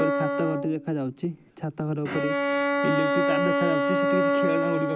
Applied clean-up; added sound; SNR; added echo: none; Bowed string instrument; -4 dB; none.